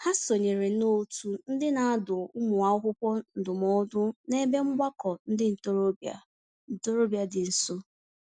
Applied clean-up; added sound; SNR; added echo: none; none; none; none.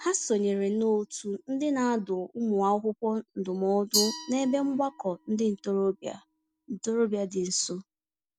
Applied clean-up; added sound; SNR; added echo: none; Glass; 13 dB; none.